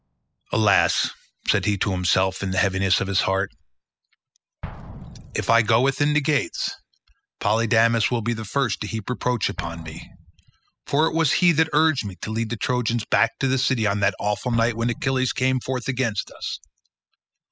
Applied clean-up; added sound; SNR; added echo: classical method spectral subtraction.